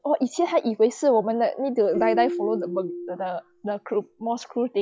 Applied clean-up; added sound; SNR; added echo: classical method log-MMSE.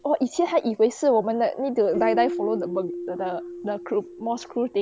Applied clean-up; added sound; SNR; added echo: none; Keyboard (musical); 10 dB; none.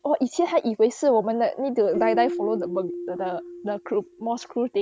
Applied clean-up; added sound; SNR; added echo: neural mask model RNNoise.